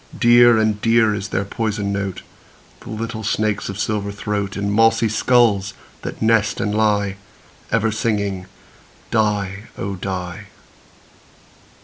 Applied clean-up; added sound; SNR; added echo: none; none; none; none.